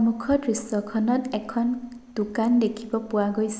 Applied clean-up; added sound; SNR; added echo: none; none; none; none.